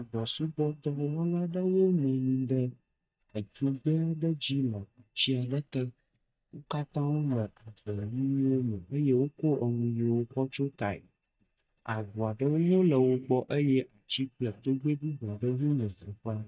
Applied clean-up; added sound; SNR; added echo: neural mask model DeepFilterNet 3.